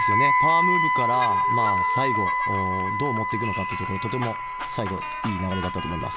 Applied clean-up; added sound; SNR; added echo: none; Wind instrument, woodwind instrument; -4 dB; none.